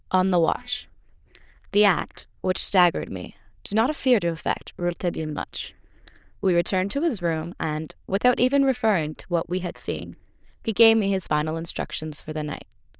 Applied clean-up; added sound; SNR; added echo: neural diffusion model UNIVERSE++.